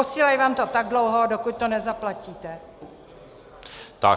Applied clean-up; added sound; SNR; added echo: none; none; none; none.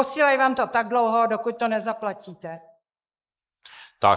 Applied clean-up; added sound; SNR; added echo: neural mask model Resemble Enhance denoiser.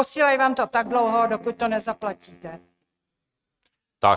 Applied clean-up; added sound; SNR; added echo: neural mask model RNNoise.